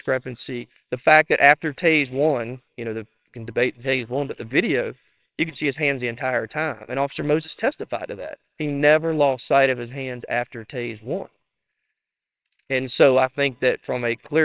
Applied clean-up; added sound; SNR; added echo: neural separator model SepFormer WHAMR!.